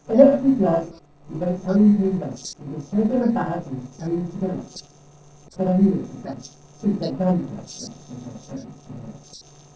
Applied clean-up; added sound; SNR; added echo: neural separator model SepFormer DNS4.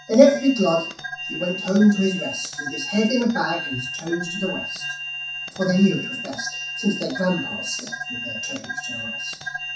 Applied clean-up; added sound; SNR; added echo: classical method WPE with log-MMSE.